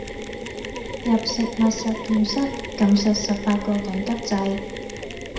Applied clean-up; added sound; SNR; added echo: none; Mechanisms; 8 dB; reverberation time 0.6 s.